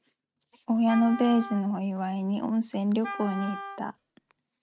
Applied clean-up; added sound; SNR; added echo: neural mask model RNNoise.